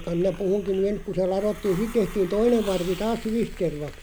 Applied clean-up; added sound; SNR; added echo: none; Hiss; 14 dB; none.